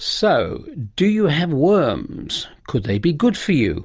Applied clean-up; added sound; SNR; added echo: none; none; none; none.